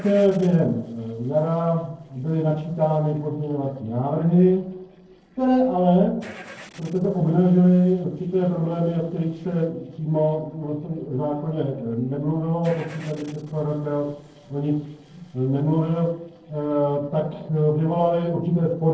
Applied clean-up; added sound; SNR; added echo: neural separator model SepFormer DNS4.